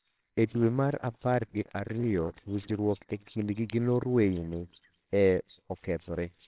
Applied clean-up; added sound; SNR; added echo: neural separator model SepFormer WHAMR!.